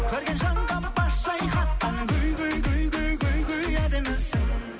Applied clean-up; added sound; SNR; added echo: none; none; none; none.